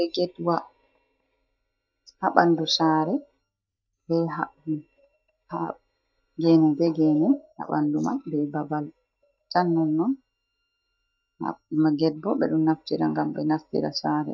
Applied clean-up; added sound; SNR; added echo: neural mask model DeepFilterNet 3.